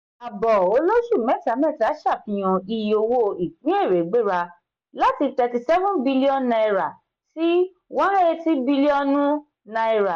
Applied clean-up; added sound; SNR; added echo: none; none; none; none.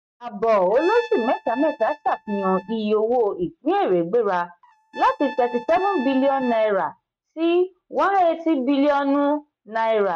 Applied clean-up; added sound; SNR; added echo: neural mask model RNNoise.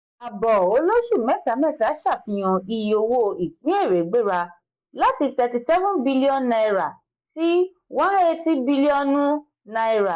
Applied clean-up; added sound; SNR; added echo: neural mask model Resemble Enhance denoiser.